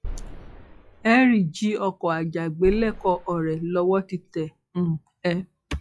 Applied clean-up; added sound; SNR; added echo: classical method log-MMSE.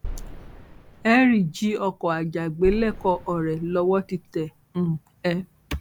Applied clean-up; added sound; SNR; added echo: none; Boom; 13 dB; none.